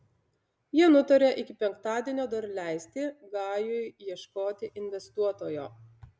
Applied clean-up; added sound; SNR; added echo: none; none; none; none.